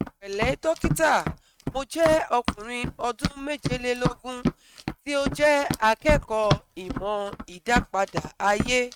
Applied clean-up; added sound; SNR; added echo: neural mask model RNNoise.